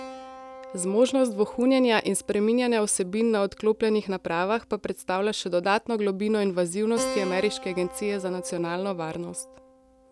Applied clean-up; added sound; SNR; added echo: none; Keyboard (musical); 15 dB; none.